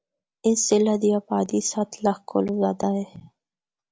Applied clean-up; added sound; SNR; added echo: none; none; none; none.